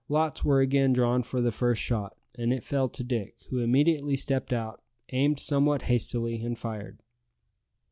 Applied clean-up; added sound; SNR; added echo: none; none; none; none.